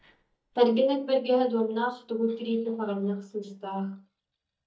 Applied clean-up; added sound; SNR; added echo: neural mask model DeepFilterNet 3.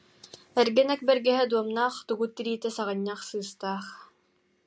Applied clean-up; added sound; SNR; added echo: none; none; none; none.